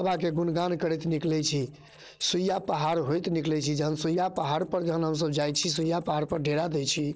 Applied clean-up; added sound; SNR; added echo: neural separator model SepFormer DNS4.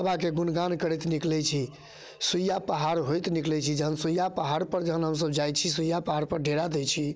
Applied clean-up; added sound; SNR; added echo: none; none; none; none.